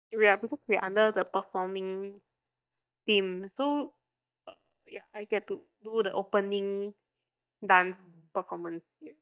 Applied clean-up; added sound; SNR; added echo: neural mask model DeepFilterNet 3.